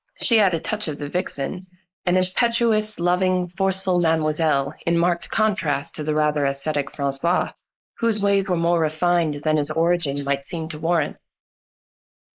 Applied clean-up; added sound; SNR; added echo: neural mask model Resemble Enhance denoiser.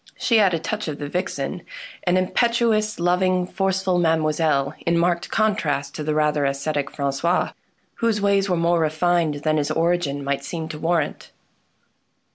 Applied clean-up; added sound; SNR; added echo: none; none; none; none.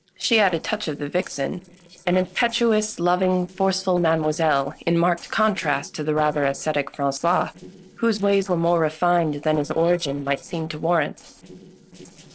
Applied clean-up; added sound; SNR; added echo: neural separator model SepFormer DNS4.